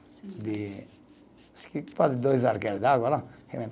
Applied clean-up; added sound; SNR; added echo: none; none; none; none.